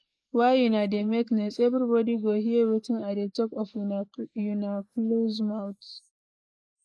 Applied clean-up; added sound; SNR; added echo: neural mask model Resemble Enhance denoiser.